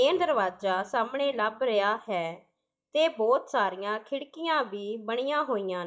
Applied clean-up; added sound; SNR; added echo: neural mask model DeepFilterNet 3.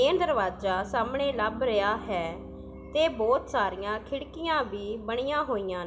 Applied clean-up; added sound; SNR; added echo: none; Piano; 15 dB; reverberation time 0.6 s.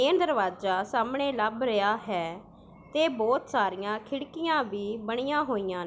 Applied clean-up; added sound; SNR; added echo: none; none; none; none.